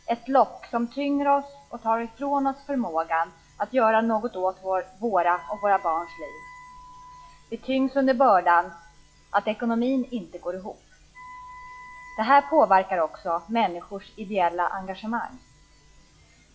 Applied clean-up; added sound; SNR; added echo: classical method log-MMSE.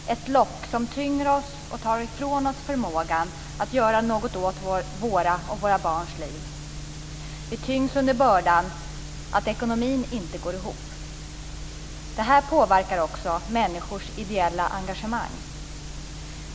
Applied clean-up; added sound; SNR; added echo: none; none; none; none.